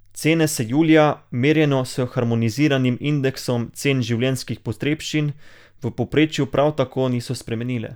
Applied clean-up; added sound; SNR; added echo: none; none; none; none.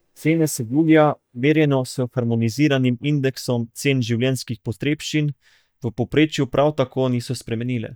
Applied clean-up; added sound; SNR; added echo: neural mask model DeepFilterNet 3.